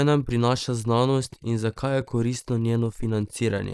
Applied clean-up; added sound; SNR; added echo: neural mask model Resemble Enhance denoiser.